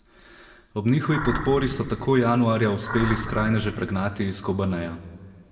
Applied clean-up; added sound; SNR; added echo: none; Animal; 9 dB; reverberation time 1.4 s.